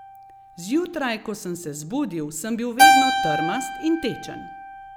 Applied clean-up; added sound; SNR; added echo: none; Keyboard (musical); -4 dB; none.